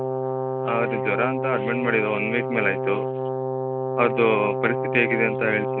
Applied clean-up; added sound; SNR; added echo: none; Brass instrument; 1 dB; none.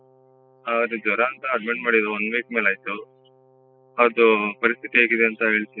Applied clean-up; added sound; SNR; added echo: classical method spectral subtraction.